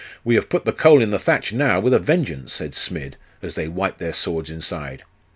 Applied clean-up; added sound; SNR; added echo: none; none; none; none.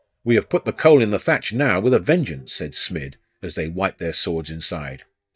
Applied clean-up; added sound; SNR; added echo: neural mask model DeepFilterNet 3.